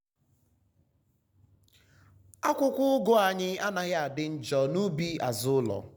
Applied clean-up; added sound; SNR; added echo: none; none; none; none.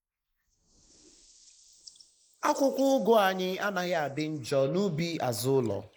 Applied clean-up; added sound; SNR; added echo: neural mask model Resemble Enhance denoiser.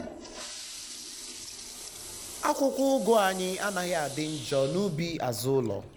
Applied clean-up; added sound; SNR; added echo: none; Toilet flush; 12 dB; none.